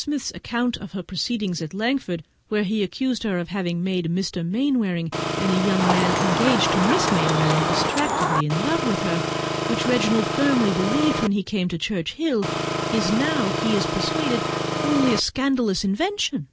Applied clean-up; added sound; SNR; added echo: none; Chicken, rooster + Engine; 0 dB; none.